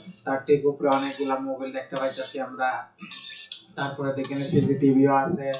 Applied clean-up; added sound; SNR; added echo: classical method WPE with log-MMSE.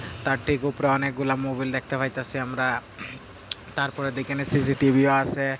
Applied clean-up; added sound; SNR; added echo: none; none; none; none.